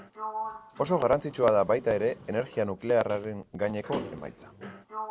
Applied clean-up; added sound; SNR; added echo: none; Sliding door; 12 dB; none.